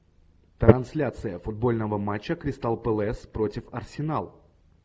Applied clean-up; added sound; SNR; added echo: none; none; none; none.